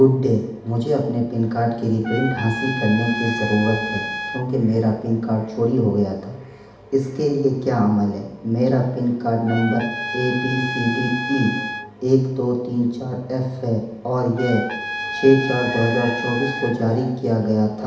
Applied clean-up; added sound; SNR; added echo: none; Trumpet; 8 dB; reverberation time 0.8 s.